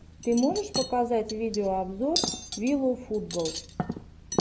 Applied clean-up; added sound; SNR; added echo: none; Cutlery, silverware; 6 dB; none.